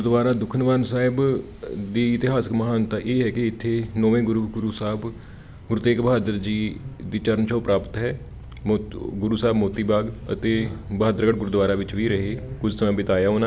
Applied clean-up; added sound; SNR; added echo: none; none; none; none.